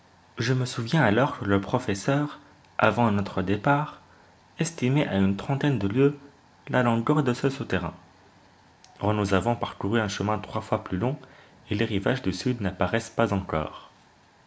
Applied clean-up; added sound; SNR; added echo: none; none; none; none.